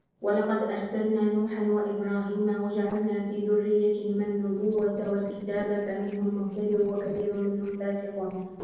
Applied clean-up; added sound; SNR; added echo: neural separator model SepFormer DNS4.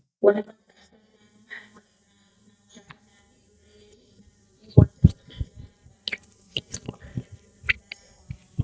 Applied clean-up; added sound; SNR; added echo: neural mask model DeepFilterNet 3.